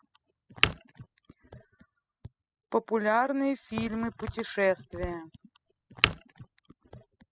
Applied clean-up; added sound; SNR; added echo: classical method spectral subtraction.